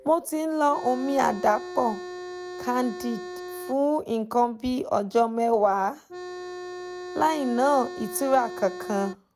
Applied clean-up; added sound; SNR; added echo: none; Organ; 11 dB; none.